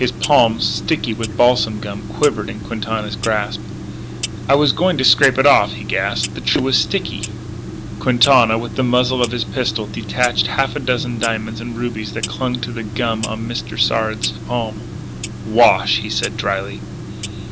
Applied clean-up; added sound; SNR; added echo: none; Clock; 9 dB; none.